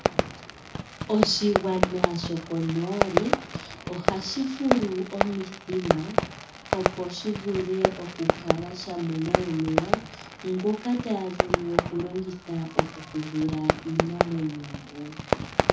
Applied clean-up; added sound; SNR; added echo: none; Fireworks; -1 dB; reverberation time 0.3 s.